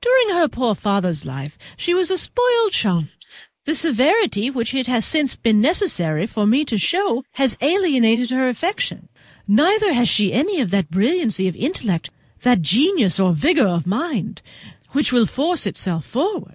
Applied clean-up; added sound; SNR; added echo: neural mask model Resemble Enhance denoiser.